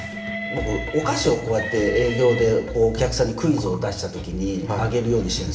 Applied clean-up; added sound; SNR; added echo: none; Train; 14 dB; reverberation time 0.7 s.